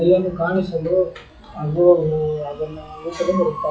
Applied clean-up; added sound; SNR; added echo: classical method log-MMSE.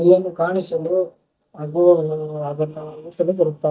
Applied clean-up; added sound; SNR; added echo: neural mask model DeepFilterNet 3.